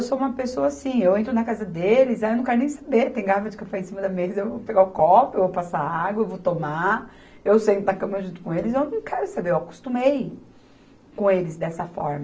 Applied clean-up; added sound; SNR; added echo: none; none; none; none.